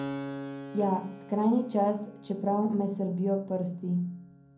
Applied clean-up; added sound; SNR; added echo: none; Keyboard (musical); 13 dB; reverberation time 0.5 s.